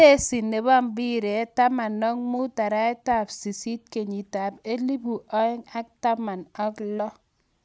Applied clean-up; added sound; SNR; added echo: none; none; none; none.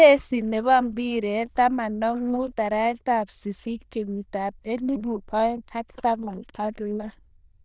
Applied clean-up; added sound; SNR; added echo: neural diffusion model UNIVERSE++.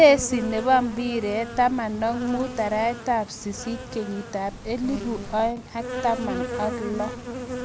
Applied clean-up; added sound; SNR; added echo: none; Insect; 9 dB; none.